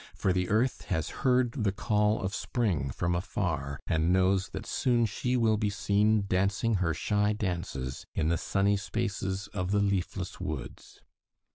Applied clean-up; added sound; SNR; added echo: none; none; none; none.